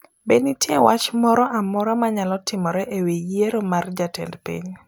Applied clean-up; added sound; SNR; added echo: none; none; none; none.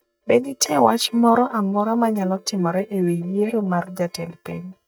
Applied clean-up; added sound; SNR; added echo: neural mask model DeepFilterNet 3.